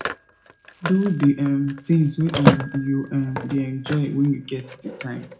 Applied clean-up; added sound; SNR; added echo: none; Telephone; 5 dB; reverberation time 0.3 s.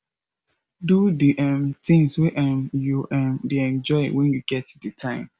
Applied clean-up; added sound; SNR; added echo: none; none; none; none.